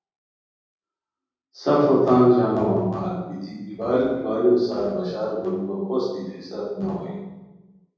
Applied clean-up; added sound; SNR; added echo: none; none; none; reverberation time 1.3 s.